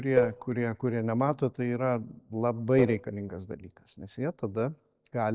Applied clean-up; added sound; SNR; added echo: neural separator model SepFormer DNS4.